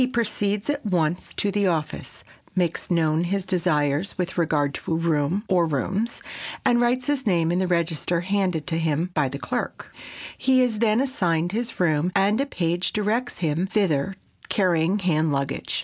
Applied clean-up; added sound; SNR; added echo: none; none; none; none.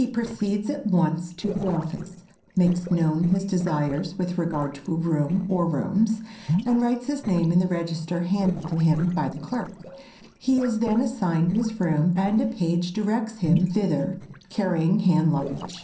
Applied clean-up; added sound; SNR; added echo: neural separator model SepFormer DNS4.